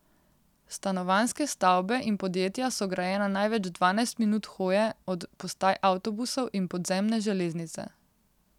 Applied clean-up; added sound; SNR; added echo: none; none; none; none.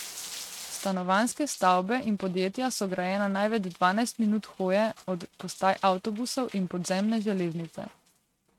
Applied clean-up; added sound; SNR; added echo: neural mask model RNNoise.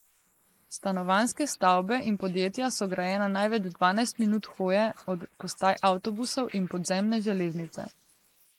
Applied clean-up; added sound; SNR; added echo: neural mask model Resemble Enhance denoiser.